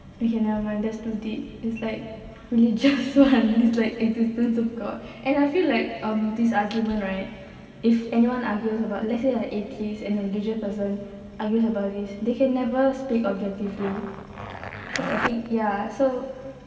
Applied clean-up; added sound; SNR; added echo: none; Zipper (clothing); 8 dB; reverberation time 2.3 s.